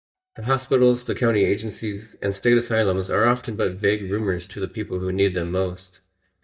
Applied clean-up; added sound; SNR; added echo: neural mask model DeepFilterNet 3.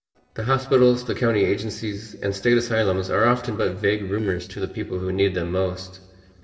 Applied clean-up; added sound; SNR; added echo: neural separator model SepFormer DNS4.